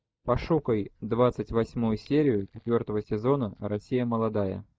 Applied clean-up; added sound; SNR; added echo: neural mask model DeepFilterNet 3.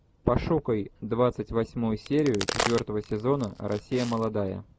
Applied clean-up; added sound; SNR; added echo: none; Crack; 9 dB; none.